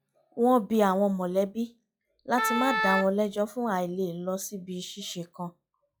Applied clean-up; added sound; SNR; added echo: classical method log-MMSE.